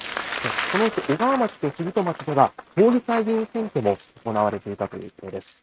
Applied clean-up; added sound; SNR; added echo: neural mask model RNNoise.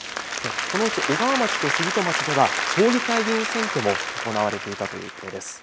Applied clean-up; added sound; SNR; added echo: none; Applause; 2 dB; none.